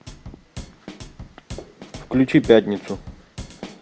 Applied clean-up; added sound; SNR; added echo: none; Drum kit; 15 dB; none.